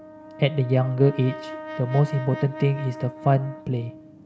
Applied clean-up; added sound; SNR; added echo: none; Brass instrument; 13 dB; none.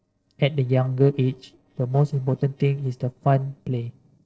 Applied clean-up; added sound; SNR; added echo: neural separator model SepFormer DNS4.